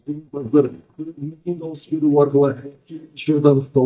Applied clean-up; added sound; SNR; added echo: neural mask model DeepFilterNet 3.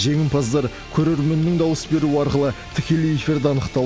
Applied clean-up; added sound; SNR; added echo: none; none; none; none.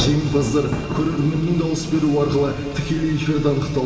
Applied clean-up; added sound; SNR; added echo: none; Thunder; 11 dB; reverberation time 2.4 s.